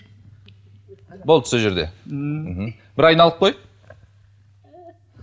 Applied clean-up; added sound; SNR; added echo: none; none; none; none.